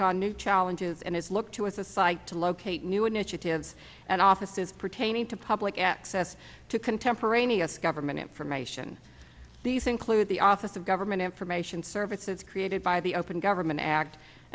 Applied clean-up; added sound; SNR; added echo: none; none; none; none.